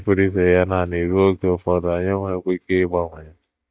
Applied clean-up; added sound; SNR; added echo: neural mask model DeepFilterNet 3.